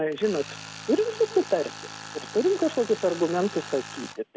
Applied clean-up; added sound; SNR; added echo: none; Tools; 14 dB; none.